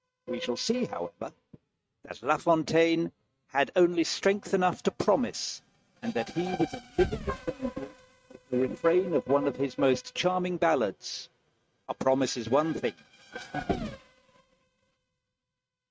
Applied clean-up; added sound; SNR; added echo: neural mask model RNNoise.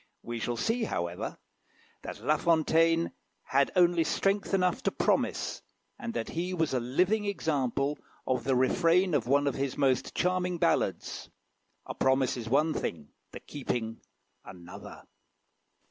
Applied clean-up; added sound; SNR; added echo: none; none; none; none.